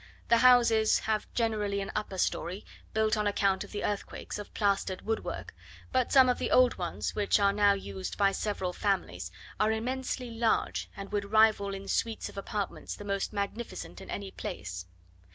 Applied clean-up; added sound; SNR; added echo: none; none; none; none.